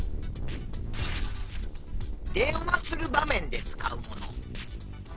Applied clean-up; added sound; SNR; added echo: neural separator model SepFormer DNS4.